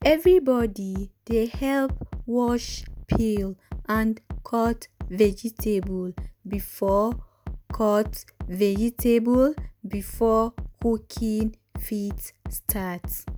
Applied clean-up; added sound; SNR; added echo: none; Bass drum; 12 dB; none.